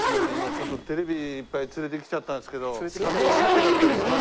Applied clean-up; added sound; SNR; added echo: none; Zipper (clothing); -4 dB; none.